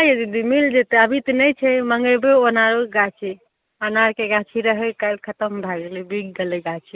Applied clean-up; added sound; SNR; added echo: none; none; none; none.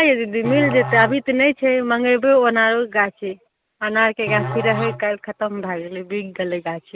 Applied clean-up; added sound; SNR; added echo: none; Musical instrument; 11 dB; none.